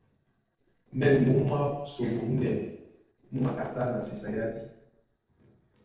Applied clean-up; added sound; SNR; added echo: neural separator model SepFormer DNS4.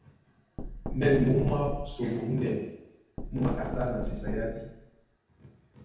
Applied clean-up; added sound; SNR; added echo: none; Knock; 7 dB; reverberation time 0.8 s.